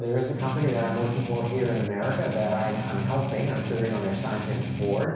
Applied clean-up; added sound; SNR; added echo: none; Strum; 4 dB; reverberation time 1.1 s.